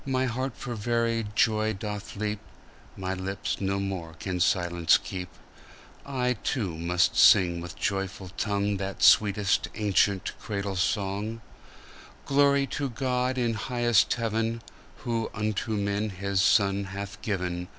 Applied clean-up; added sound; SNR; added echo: none; Bird vocalization, bird call, bird song; 19 dB; none.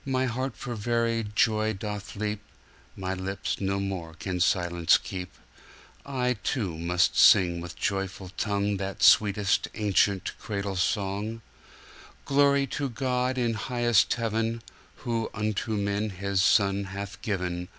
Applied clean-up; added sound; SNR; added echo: none; none; none; none.